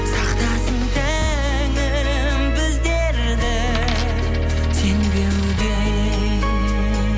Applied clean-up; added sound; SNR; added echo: none; Coin (dropping); 16 dB; none.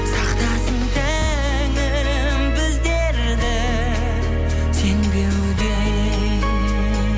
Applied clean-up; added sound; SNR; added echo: none; none; none; none.